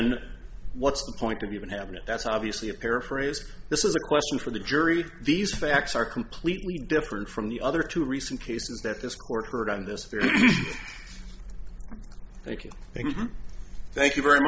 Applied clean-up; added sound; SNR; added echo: none; none; none; none.